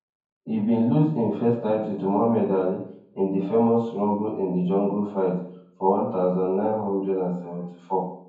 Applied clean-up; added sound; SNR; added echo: none; none; none; reverberation time 0.9 s.